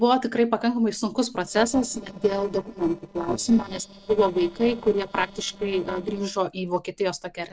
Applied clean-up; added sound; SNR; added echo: neural separator model SepFormer DNS4.